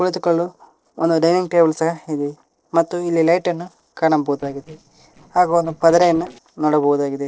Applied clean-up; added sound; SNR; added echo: neural separator model SepFormer DNS4.